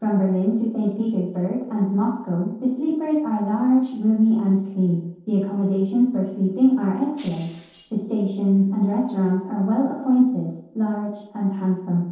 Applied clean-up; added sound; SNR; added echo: neural separator model SepFormer DNS4.